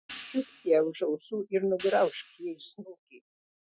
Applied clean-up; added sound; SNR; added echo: classical method Wiener filter.